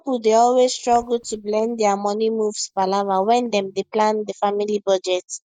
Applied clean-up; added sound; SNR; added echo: neural mask model DeepFilterNet 3.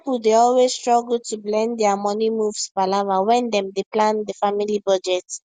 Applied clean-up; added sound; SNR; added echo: none; none; none; none.